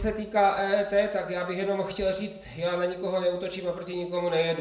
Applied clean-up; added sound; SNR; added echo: none; none; none; reverberation time 0.5 s.